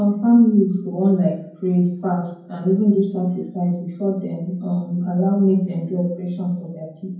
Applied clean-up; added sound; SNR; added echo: none; none; none; reverberation time 0.9 s.